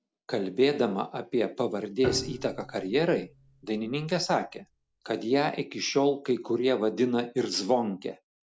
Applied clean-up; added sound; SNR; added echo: none; Piano; 12 dB; none.